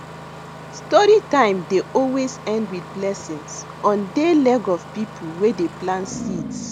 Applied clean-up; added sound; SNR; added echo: none; Engine starting; 14 dB; none.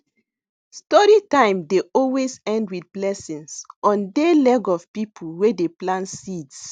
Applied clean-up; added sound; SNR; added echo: none; none; none; none.